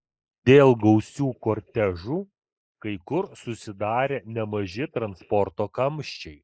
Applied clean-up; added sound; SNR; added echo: neural mask model Resemble Enhance denoiser.